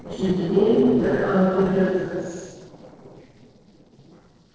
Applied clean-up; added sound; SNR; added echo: neural separator model SepFormer DNS4.